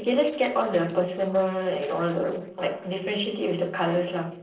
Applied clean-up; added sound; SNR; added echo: neural separator model SepFormer DNS4.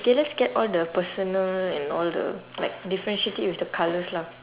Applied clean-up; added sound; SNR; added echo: none; none; none; none.